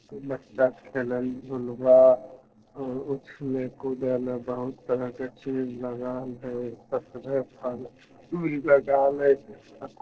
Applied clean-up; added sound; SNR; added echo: neural separator model SepFormer DNS4.